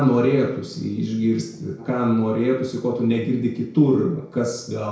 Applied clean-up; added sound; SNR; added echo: none; none; none; reverberation time 0.6 s.